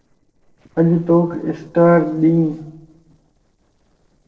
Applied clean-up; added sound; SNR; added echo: neural separator model SepFormer DNS4.